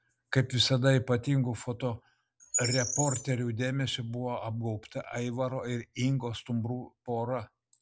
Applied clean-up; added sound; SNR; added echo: none; Bird; 6 dB; none.